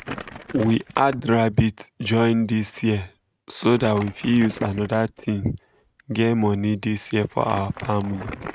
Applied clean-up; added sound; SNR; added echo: neural mask model RNNoise.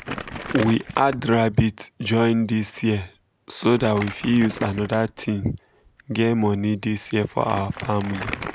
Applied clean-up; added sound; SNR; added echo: none; Crumpling, crinkling; 14 dB; none.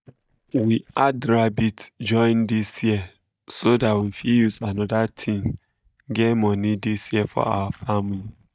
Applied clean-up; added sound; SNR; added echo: neural mask model DeepFilterNet 3.